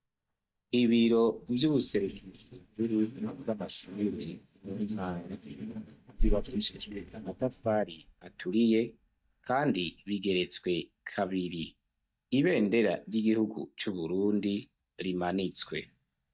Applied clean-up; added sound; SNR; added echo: neural mask model DeepFilterNet 3.